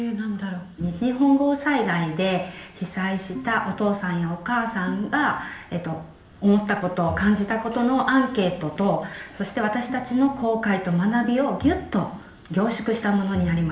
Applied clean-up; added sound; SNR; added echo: none; Organ; 17 dB; reverberation time 1.2 s.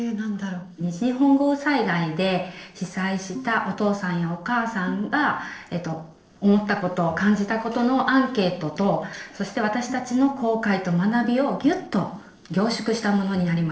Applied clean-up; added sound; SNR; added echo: neural separator model SepFormer DNS4.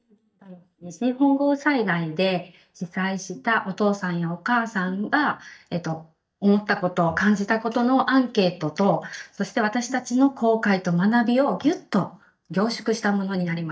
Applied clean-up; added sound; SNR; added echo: neural mask model DeepFilterNet 3.